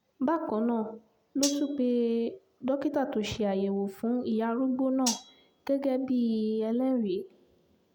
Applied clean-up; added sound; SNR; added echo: none; Cutlery, silverware; 10 dB; none.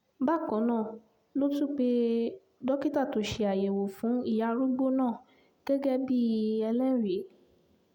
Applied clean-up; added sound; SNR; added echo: none; none; none; none.